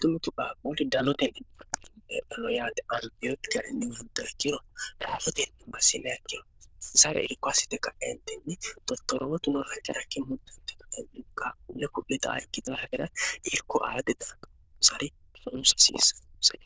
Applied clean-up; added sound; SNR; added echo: neural diffusion model UNIVERSE++.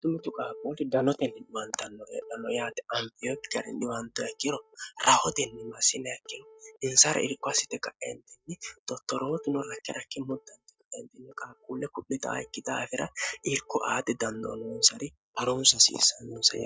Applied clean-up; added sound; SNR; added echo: neural mask model DeepFilterNet 3.